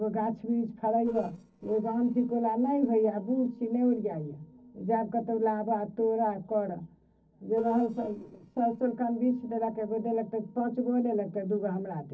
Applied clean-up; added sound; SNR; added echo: neural separator model SepFormer DNS4.